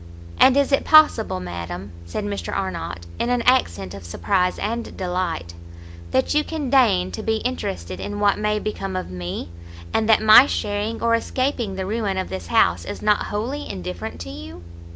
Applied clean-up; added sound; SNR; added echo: none; none; none; none.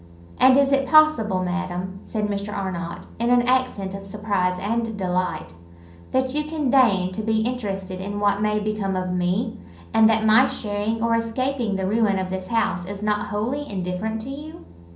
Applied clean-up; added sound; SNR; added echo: none; none; none; reverberation time 0.6 s.